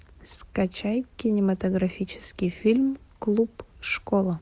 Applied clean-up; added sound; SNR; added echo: none; none; none; none.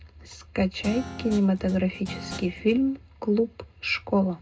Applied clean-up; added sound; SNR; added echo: none; Guitar; 13 dB; reverberation time 0.2 s.